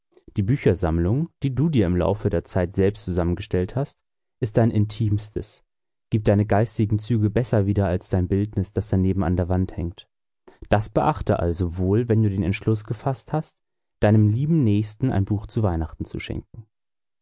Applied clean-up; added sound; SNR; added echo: none; none; none; none.